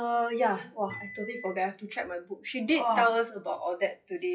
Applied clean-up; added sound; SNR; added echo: classical method WPE with log-MMSE.